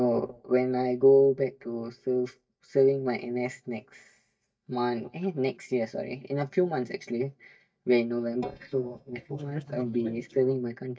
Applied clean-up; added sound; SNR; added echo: neural mask model DeepFilterNet 3.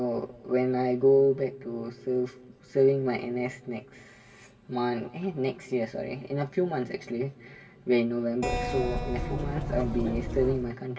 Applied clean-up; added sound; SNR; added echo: none; Keyboard (musical); 3 dB; reverberation time 2.7 s.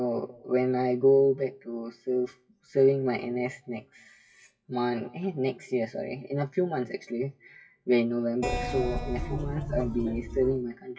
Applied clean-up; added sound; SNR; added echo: classical method WPE with log-MMSE.